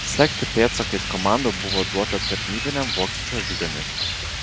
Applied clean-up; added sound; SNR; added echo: none; Rain; 2 dB; none.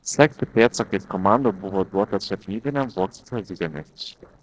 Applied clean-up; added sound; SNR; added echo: neural separator model SepFormer DNS4.